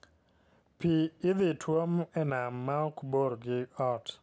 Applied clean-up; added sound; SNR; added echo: none; none; none; none.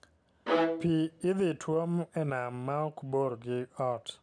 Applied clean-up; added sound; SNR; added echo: none; Bowed string instrument; 2 dB; none.